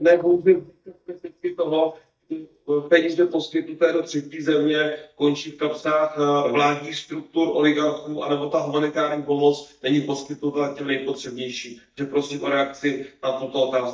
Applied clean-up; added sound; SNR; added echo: neural mask model DeepFilterNet 3.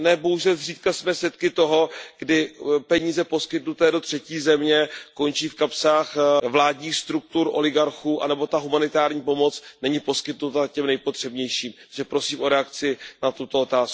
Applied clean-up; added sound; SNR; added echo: none; none; none; none.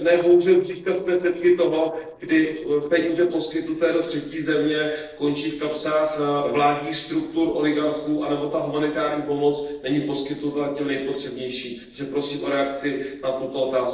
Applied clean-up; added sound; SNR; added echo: neural separator model SepFormer DNS4.